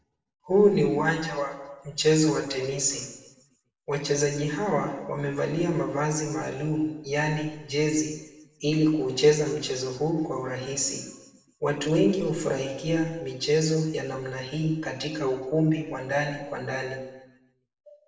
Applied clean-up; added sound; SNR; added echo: none; none; none; reverberation time 1.0 s.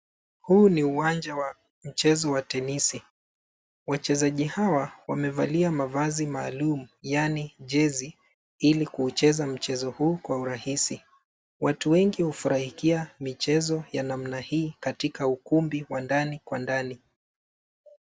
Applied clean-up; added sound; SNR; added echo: none; none; none; none.